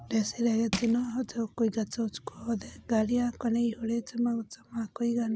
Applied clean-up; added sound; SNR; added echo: none; Crushing; 7 dB; none.